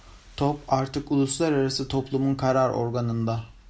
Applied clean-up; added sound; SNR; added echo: none; none; none; none.